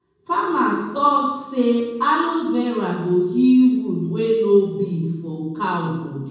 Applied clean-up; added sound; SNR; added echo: none; none; none; reverberation time 1.1 s.